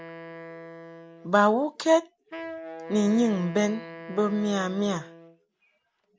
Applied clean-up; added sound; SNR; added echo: none; Wind instrument, woodwind instrument; 15 dB; none.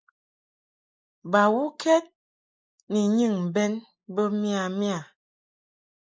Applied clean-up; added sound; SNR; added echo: neural mask model Resemble Enhance denoiser.